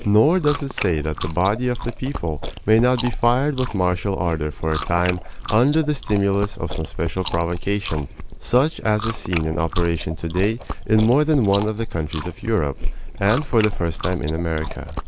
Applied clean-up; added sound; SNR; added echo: none; Chewing, mastication; 9 dB; none.